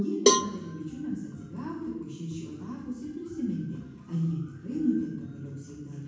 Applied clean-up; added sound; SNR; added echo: none; Cowbell; -3 dB; reverberation time 1.1 s.